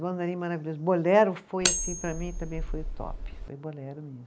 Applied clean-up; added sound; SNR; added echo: none; Cutlery, silverware; 2 dB; none.